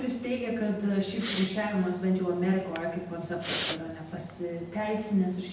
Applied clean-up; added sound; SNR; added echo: none; Respiratory sounds; 12 dB; reverberation time 0.8 s.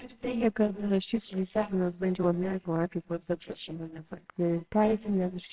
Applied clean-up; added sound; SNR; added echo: neural separator model SepFormer WHAMR!.